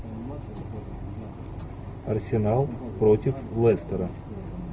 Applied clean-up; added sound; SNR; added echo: none; none; none; none.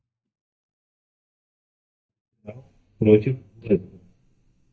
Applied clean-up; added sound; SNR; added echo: neural mask model DeepFilterNet 3.